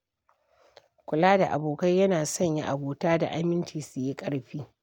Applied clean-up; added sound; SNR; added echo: none; none; none; none.